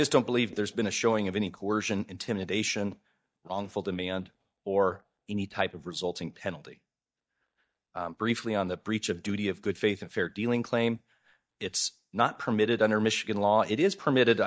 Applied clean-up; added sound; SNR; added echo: neural mask model DeepFilterNet 3.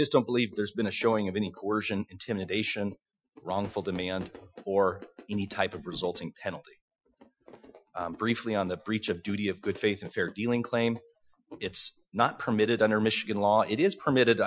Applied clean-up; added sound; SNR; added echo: classical method Wiener filter.